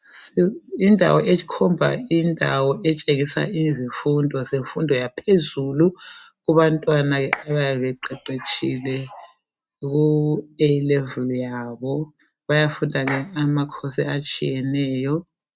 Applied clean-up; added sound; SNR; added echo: neural mask model RNNoise.